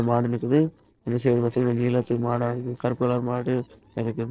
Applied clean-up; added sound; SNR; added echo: neural separator model SepFormer DNS4.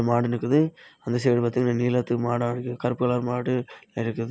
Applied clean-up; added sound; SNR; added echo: none; none; none; none.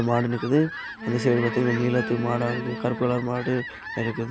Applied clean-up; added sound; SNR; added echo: none; Fowl + Wind instrument, woodwind instrument; 9 dB; none.